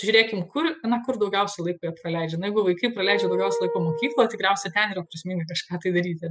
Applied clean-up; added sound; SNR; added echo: classical method spectral subtraction.